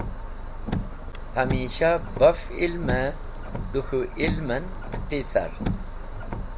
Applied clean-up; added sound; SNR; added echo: none; Car; 3 dB; none.